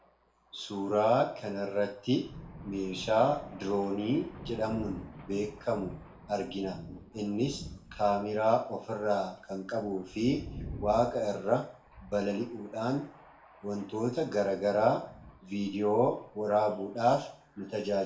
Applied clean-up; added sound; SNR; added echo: none; Thunder; 17 dB; reverberation time 0.4 s.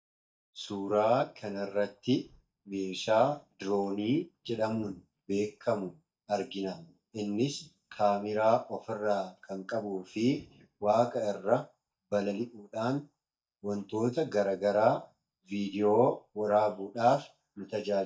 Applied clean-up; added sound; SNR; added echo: neural mask model DeepFilterNet 3.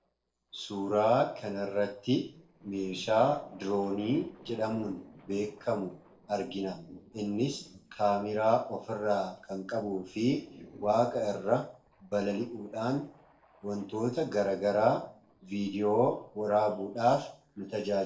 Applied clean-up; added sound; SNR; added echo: neural separator model SepFormer DNS4.